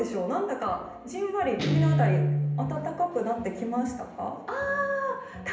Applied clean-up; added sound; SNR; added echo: none; Guitar; -2 dB; reverberation time 0.8 s.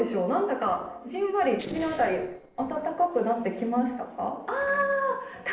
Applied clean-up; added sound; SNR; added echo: neural separator model SepFormer DNS4.